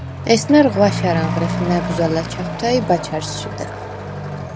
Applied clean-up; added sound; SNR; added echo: none; Accelerating, revving, vroom / Truck; 5 dB; none.